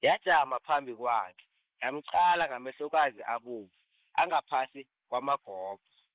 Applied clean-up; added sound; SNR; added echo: neural mask model Resemble Enhance denoiser.